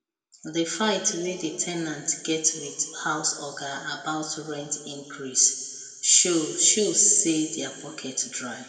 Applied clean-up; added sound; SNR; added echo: none; none; none; reverberation time 1.5 s.